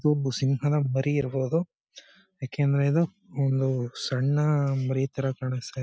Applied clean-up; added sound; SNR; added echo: none; none; none; none.